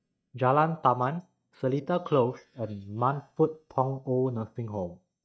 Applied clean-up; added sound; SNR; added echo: neural mask model DeepFilterNet 3.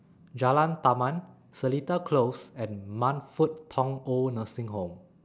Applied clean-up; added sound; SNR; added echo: none; none; none; none.